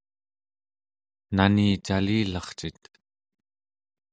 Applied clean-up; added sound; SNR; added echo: none; none; none; none.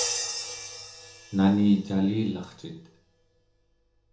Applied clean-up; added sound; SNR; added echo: none; Crash cymbal; 10 dB; reverberation time 1.0 s.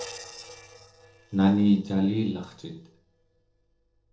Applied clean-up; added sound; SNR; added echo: neural separator model SepFormer DNS4.